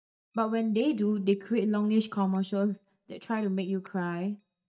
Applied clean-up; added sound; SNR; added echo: neural mask model DeepFilterNet 3.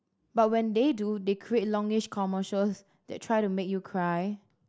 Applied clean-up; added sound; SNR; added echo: none; none; none; none.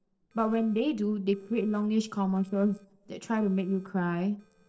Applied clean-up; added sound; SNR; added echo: neural separator model SepFormer DNS4.